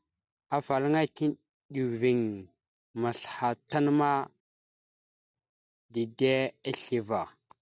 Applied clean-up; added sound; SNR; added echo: none; none; none; none.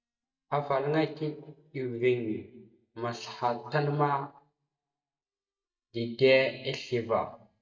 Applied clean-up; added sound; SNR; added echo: neural mask model DeepFilterNet 3.